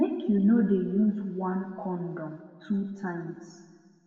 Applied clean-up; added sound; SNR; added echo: none; none; none; reverberation time 1.6 s.